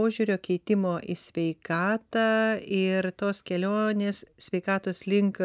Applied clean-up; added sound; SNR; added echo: none; none; none; none.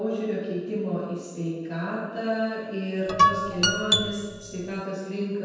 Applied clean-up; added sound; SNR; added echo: none; Guitar; -5 dB; reverberation time 1.2 s.